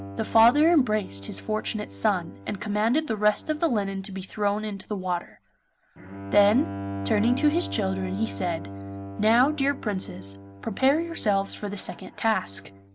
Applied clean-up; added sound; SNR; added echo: none; Bowed string instrument; 12 dB; none.